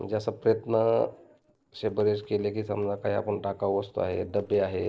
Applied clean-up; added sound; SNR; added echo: neural separator model SepFormer DNS4.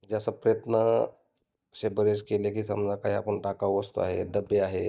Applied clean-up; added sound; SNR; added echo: neural mask model DeepFilterNet 3.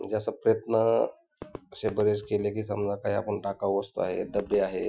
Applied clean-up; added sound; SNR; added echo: classical method Wiener filter.